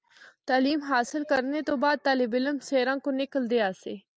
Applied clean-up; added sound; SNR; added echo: none; none; none; none.